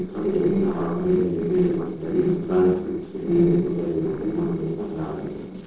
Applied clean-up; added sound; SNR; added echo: neural separator model SepFormer DNS4.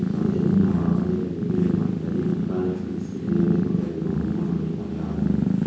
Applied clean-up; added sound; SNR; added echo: none; Purr; -2 dB; reverberation time 1.3 s.